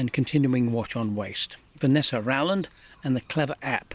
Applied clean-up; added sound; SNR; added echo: none; none; none; none.